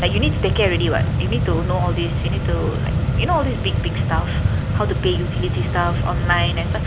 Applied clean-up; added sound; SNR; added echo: none; Mechanisms; -4 dB; none.